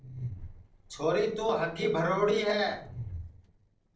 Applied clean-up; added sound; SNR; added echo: neural separator model SepFormer DNS4.